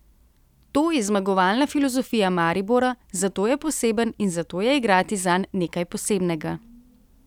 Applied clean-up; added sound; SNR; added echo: none; none; none; none.